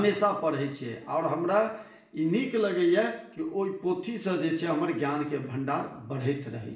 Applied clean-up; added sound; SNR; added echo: none; none; none; reverberation time 0.7 s.